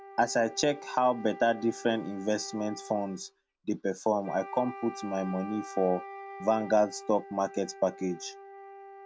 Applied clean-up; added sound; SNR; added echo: none; Wind instrument, woodwind instrument; 15 dB; none.